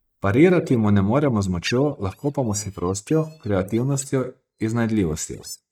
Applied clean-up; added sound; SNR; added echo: neural mask model DeepFilterNet 3.